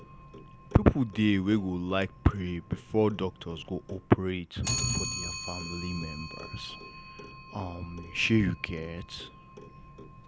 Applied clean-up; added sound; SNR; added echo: none; Clock; 10 dB; none.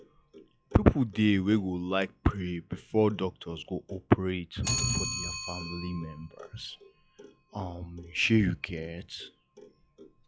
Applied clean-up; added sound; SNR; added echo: classical method log-MMSE.